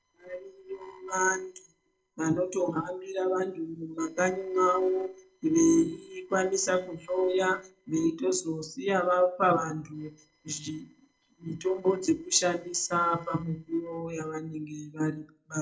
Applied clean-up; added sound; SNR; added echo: neural separator model SepFormer DNS4.